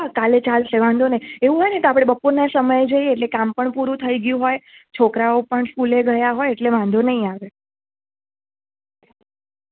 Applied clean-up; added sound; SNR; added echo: none; none; none; none.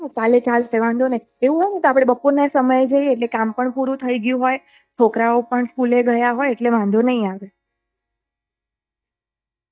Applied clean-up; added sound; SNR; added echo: neural mask model DeepFilterNet 3.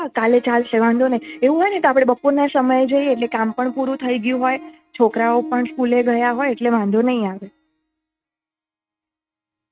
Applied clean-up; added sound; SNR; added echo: neural mask model RNNoise.